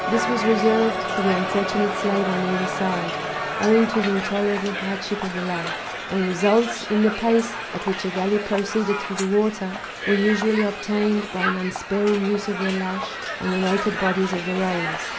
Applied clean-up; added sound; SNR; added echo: none; Crowd; 5 dB; none.